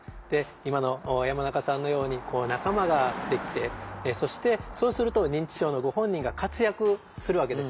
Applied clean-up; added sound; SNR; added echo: none; Car passing by; 14 dB; none.